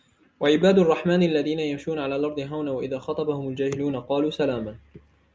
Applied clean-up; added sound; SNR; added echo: none; none; none; none.